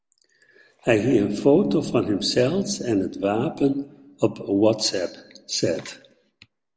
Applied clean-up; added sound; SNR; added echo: none; none; none; none.